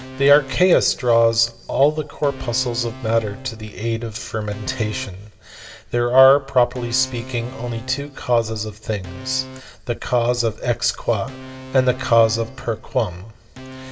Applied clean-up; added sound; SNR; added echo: none; Organ; 18 dB; reverberation time 0.9 s.